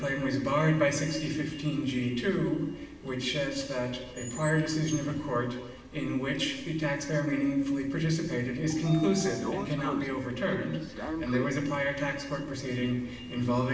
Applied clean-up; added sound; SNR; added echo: none; Sliding door; 14 dB; reverberation time 1.0 s.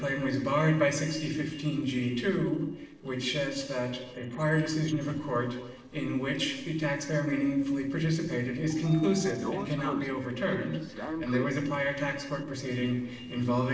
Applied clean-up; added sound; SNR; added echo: neural separator model SepFormer DNS4.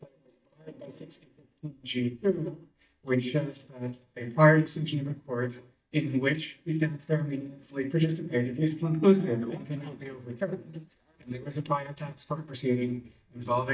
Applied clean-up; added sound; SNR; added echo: neural mask model DeepFilterNet 3.